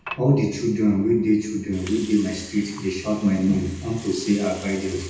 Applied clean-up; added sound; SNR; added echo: none; Water; 19 dB; reverberation time 0.8 s.